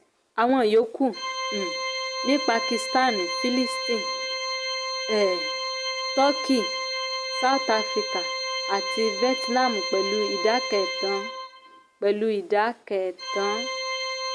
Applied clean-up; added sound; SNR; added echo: none; Organ; 4 dB; none.